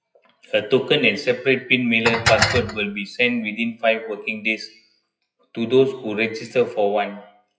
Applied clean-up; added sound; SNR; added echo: classical method WPE with log-MMSE.